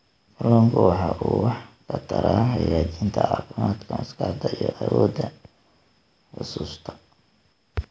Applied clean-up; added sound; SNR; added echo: none; none; none; none.